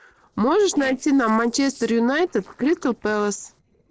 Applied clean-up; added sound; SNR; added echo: neural separator model SepFormer DNS4.